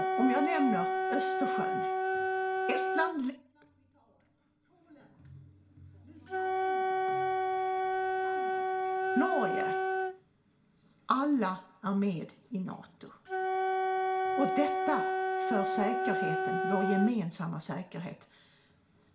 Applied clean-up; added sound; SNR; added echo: none; Wind instrument, woodwind instrument; -2 dB; reverberation time 0.4 s.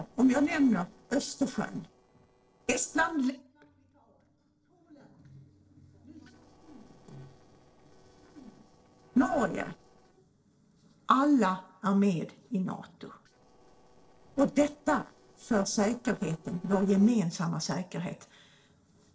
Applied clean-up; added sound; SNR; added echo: neural separator model SepFormer DNS4.